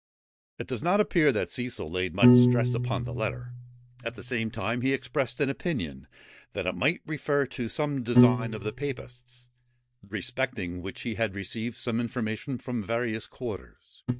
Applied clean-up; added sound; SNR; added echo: neural mask model DeepFilterNet 3.